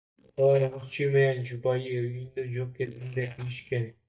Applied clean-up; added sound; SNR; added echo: neural mask model DeepFilterNet 3.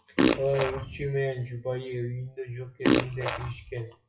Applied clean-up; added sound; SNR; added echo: classical method WPE with log-MMSE.